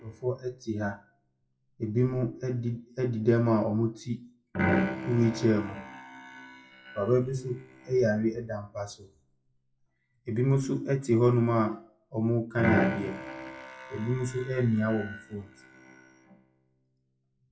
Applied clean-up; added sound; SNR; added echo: classical method WPE with log-MMSE.